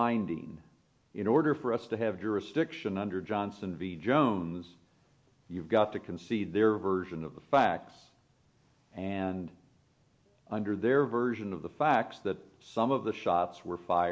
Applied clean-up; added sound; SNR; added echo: none; none; none; none.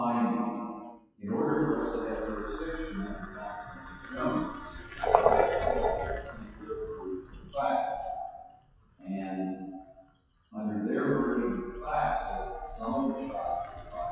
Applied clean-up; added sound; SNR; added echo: classical method WPE with log-MMSE.